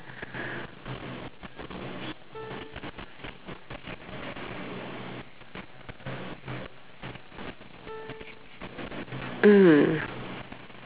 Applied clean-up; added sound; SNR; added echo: none; Piano; 18 dB; none.